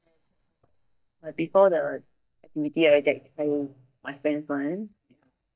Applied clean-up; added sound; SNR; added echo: neural mask model DeepFilterNet 3.